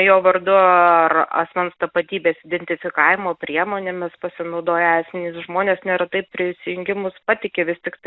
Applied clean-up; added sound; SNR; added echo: none; none; none; none.